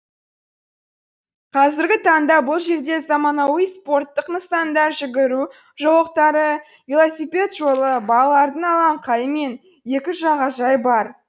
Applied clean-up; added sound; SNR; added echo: neural mask model DeepFilterNet 3.